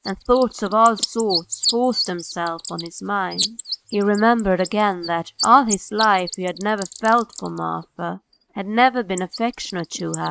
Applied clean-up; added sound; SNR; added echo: neural mask model RNNoise.